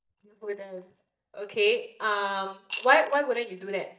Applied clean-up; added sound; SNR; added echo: neural mask model DeepFilterNet 3.